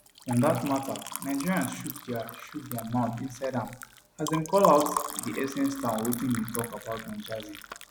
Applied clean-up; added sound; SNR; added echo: none; Liquid; 9 dB; none.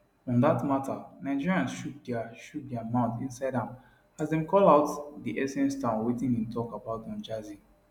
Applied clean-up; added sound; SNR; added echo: none; none; none; none.